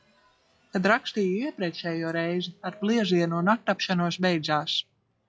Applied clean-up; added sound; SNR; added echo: classical method log-MMSE.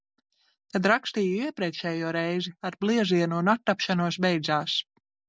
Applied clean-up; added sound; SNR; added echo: none; none; none; none.